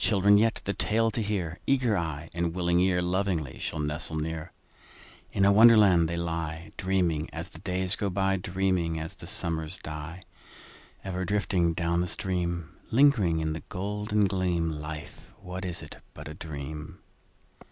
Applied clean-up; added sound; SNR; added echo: none; none; none; none.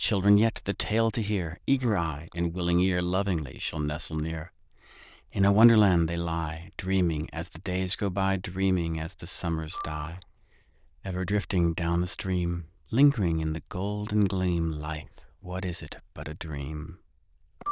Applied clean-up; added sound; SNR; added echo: neural diffusion model UNIVERSE++.